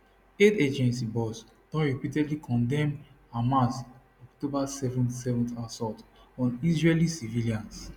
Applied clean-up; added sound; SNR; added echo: none; none; none; none.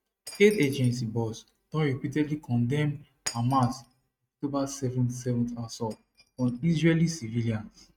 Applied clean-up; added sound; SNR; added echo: neural mask model RNNoise.